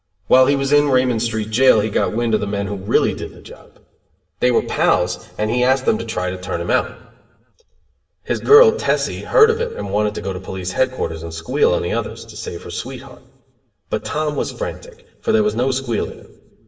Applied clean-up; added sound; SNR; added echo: none; none; none; reverberation time 0.8 s.